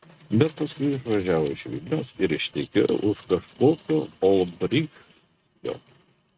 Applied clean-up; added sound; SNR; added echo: neural mask model RNNoise.